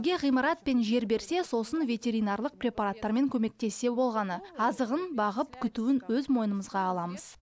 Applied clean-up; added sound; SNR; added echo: none; none; none; none.